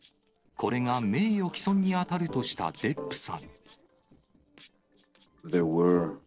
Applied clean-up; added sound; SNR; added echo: neural separator model SepFormer DNS4.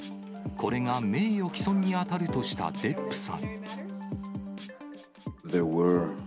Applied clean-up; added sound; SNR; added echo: none; Wind instrument, woodwind instrument; 11 dB; none.